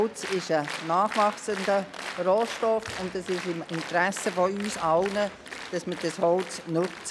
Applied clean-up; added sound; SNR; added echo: none; Applause; 11 dB; none.